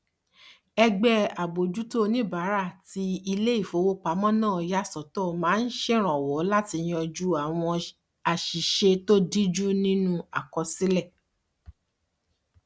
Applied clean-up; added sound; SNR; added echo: none; none; none; none.